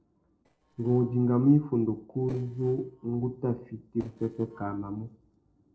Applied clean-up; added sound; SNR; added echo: neural separator model SepFormer DNS4.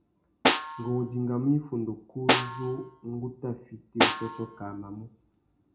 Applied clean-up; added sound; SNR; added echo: none; Snare drum; -3 dB; reverberation time 0.3 s.